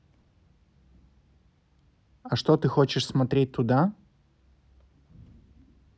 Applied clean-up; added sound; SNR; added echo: none; none; none; none.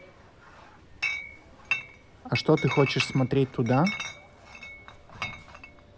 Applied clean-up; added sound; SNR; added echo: none; Chatter / Chink, clink; 8 dB; none.